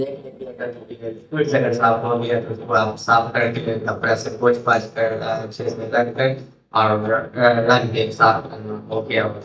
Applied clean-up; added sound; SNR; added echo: neural mask model DeepFilterNet 3.